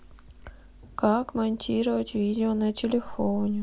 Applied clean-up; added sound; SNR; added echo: none; Chewing, mastication; 16 dB; none.